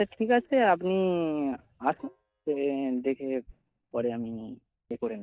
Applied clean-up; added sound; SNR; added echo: neural mask model DeepFilterNet 3.